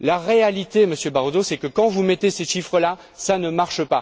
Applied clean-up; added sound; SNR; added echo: none; none; none; none.